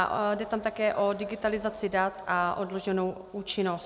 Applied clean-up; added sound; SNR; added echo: none; none; none; none.